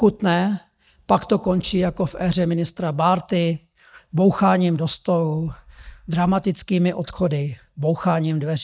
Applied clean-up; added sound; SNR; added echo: neural mask model DeepFilterNet 3.